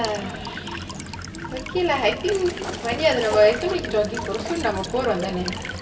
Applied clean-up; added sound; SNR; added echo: none; Walk, footsteps / Stream / Trickle, dribble / Chirp, tweet; 10 dB; reverberation time 2.3 s.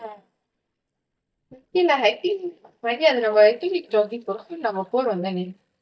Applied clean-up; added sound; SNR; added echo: neural mask model DeepFilterNet 3.